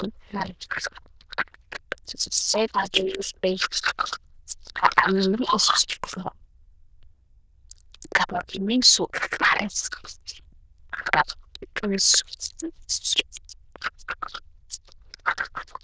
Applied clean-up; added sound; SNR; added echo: neural diffusion model UNIVERSE++.